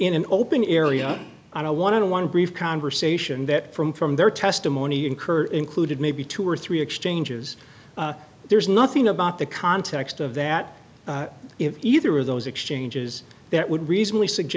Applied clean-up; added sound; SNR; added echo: none; none; none; none.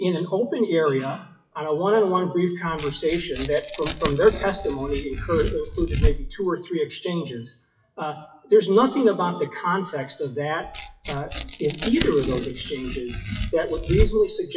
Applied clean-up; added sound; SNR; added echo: classical method WPE with log-MMSE.